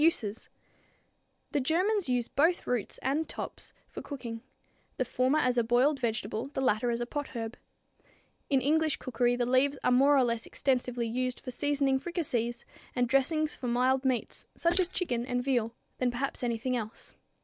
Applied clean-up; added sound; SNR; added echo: neural mask model Resemble Enhance denoiser.